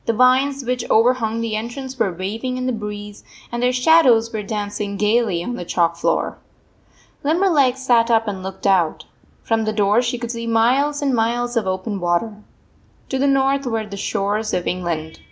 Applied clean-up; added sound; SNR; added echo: none; none; none; none.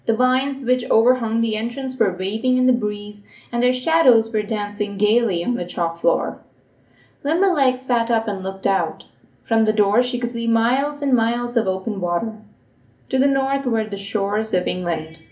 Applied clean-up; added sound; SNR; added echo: none; none; none; reverberation time 0.3 s.